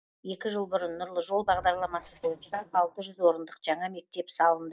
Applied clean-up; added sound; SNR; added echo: neural mask model DeepFilterNet 3.